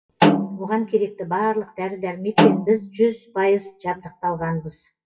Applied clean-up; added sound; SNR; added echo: classical method WPE with log-MMSE.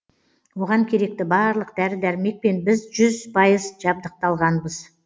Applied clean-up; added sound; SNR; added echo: none; none; none; none.